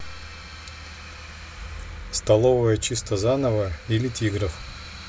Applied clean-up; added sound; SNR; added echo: none; none; none; none.